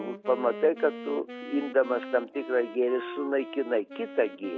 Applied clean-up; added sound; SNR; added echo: none; Wind instrument, woodwind instrument; 12 dB; none.